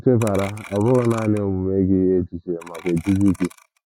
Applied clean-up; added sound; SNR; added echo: neural mask model RNNoise.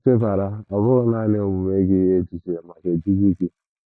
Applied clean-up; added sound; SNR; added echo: neural mask model DeepFilterNet 3.